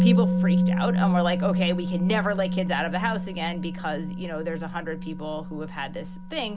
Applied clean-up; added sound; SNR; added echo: none; Musical instrument; -3 dB; none.